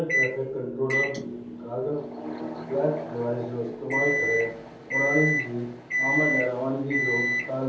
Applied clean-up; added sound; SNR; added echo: none; Microwave oven; 0 dB; reverberation time 0.6 s.